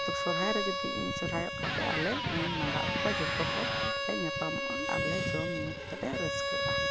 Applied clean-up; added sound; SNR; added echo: none; Bowed string instrument + Electric guitar; -3 dB; none.